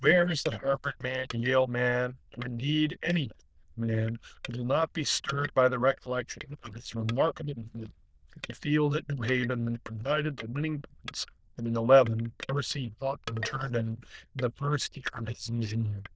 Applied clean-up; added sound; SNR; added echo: neural diffusion model UNIVERSE++.